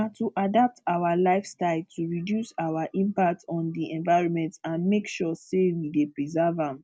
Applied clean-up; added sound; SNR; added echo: none; none; none; none.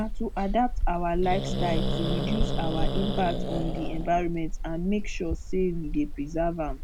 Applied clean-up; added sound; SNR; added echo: none; Growling; -1 dB; none.